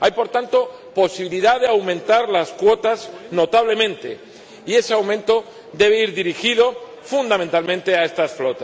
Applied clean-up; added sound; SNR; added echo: none; none; none; none.